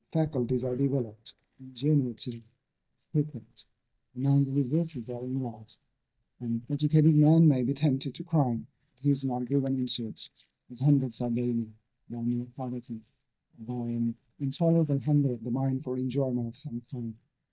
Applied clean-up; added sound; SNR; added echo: neural mask model DeepFilterNet 3.